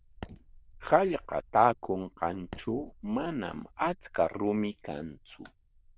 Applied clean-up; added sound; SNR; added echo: neural diffusion model UNIVERSE++.